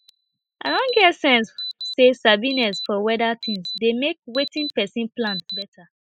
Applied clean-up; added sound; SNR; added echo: classical method spectral subtraction.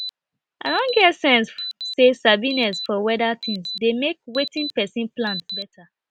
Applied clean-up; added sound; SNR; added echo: none; Alarm; 12 dB; none.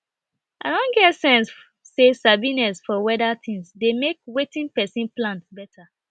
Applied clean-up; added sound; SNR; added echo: none; none; none; none.